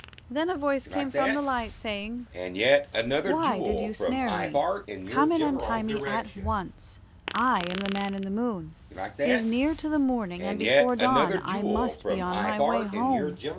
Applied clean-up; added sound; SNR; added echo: none; Fart; 1 dB; none.